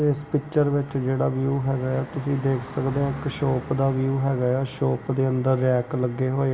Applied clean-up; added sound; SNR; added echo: none; Car passing by; 17 dB; reverberation time 1.0 s.